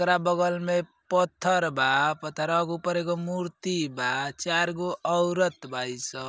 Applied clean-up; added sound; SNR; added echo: none; none; none; none.